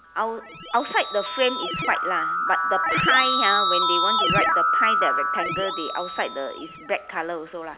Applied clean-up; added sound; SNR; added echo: none; Keyboard (musical); -2 dB; none.